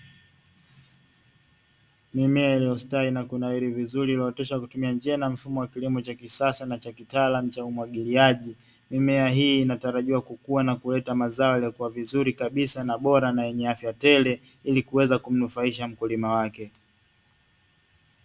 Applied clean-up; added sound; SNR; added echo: none; none; none; none.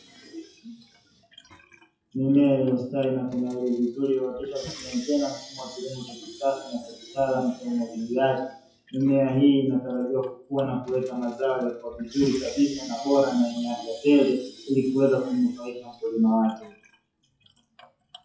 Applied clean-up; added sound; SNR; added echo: classical method WPE with log-MMSE.